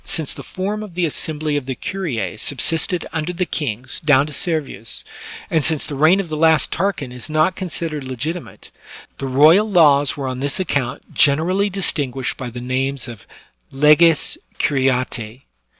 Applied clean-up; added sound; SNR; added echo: none; none; none; none.